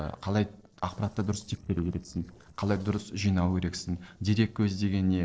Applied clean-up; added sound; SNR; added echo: neural separator model SepFormer DNS4.